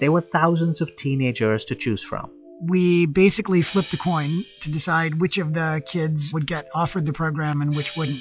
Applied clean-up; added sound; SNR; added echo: classical method log-MMSE.